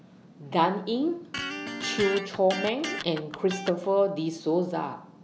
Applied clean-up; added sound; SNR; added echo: none; Electric guitar; 8 dB; none.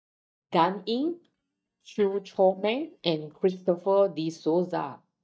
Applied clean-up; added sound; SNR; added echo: neural mask model DeepFilterNet 3.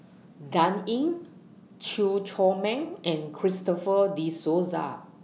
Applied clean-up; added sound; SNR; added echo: none; none; none; none.